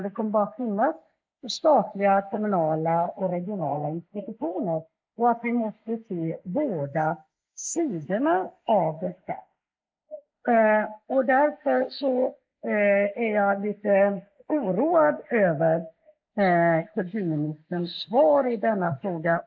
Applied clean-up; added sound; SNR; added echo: neural mask model Resemble Enhance denoiser.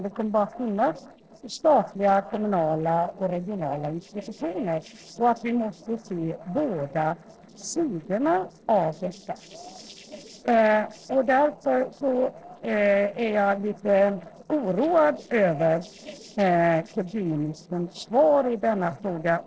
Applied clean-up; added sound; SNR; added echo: neural separator model SepFormer DNS4.